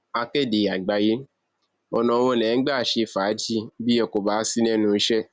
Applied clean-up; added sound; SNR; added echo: none; none; none; none.